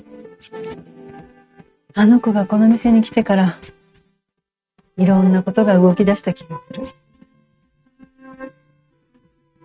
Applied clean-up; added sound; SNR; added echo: neural mask model RNNoise.